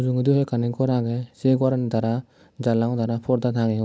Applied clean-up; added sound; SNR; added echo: none; none; none; none.